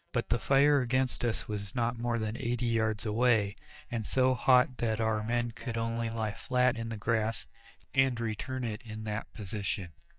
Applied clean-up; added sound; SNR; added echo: neural mask model DeepFilterNet 3.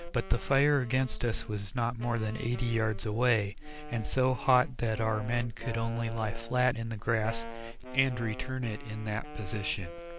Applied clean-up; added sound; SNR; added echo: none; Wind instrument, woodwind instrument; 16 dB; none.